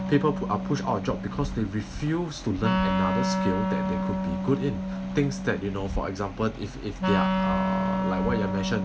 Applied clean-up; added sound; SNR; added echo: none; Wind instrument, woodwind instrument; 0 dB; none.